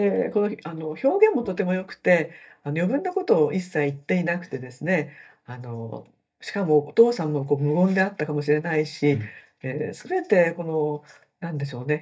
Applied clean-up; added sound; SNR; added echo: neural mask model DeepFilterNet 3.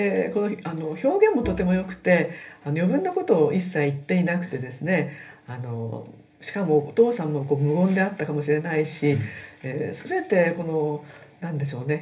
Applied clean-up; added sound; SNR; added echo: none; Bowed string instrument; 16 dB; reverberation time 0.3 s.